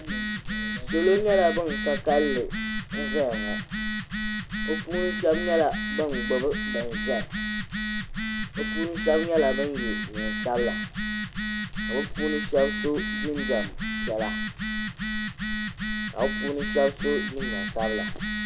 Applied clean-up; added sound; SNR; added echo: none; Telephone; 2 dB; none.